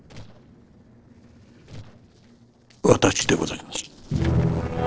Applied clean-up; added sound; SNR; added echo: neural separator model SepFormer DNS4.